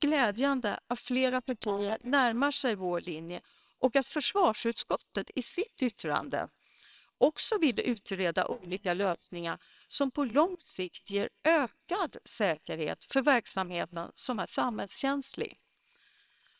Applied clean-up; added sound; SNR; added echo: neural separator model SepFormer WHAMR!.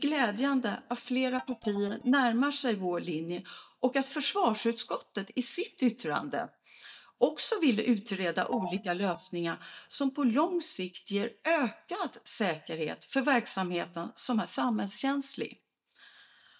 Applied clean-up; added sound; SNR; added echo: neural mask model DeepFilterNet 3.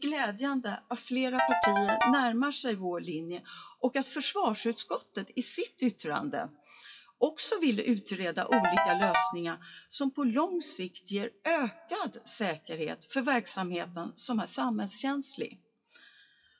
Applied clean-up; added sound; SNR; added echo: classical method WPE with log-MMSE.